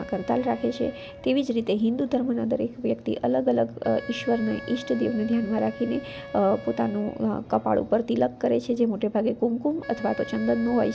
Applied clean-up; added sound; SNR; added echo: none; Wind instrument, woodwind instrument; 18 dB; none.